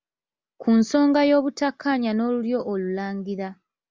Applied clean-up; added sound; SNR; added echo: none; none; none; none.